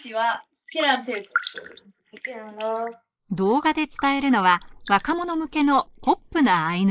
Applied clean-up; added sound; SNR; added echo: neural mask model Resemble Enhance denoiser.